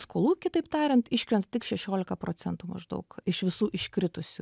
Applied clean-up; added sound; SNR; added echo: none; none; none; none.